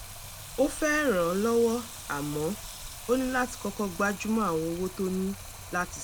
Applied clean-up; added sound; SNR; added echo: none; Stream + Sink (filling or washing) / Water tap, faucet; 13 dB; none.